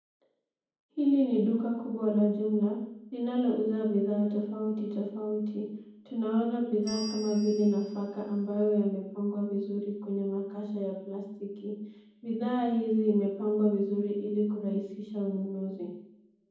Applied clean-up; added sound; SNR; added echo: none; Bell; 16 dB; reverberation time 1.2 s.